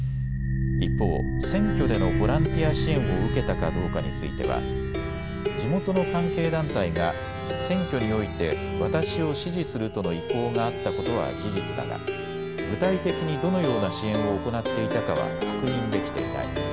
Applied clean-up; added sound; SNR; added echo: none; Plucked string instrument; 0 dB; none.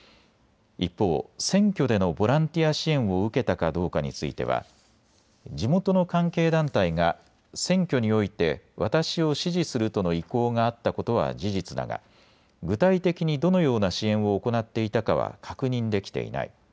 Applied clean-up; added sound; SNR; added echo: none; none; none; none.